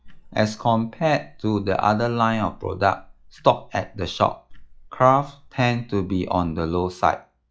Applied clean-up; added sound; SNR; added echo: classical method log-MMSE.